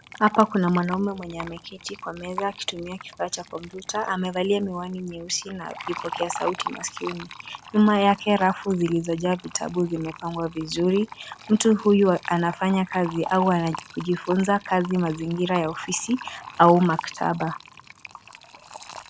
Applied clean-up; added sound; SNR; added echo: none; Fill (with liquid); 15 dB; none.